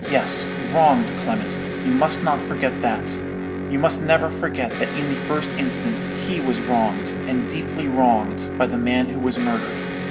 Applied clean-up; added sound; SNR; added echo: none; Electric guitar; 5 dB; none.